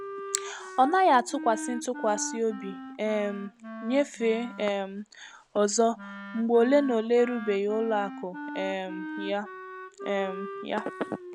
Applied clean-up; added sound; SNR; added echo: none; Wind instrument, woodwind instrument; 12 dB; none.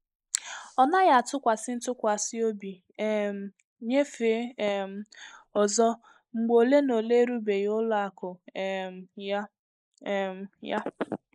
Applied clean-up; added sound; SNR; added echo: neural mask model Resemble Enhance denoiser.